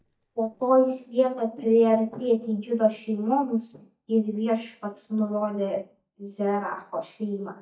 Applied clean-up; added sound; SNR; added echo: neural mask model DeepFilterNet 3.